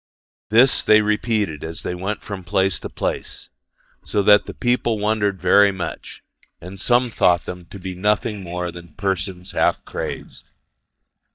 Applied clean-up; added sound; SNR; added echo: neural mask model DeepFilterNet 3.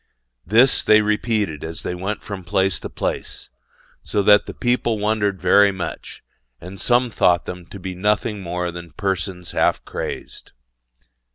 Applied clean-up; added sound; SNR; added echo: none; none; none; none.